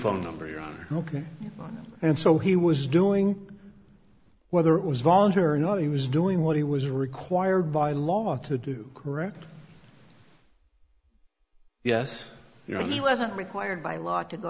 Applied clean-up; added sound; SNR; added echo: none; none; none; none.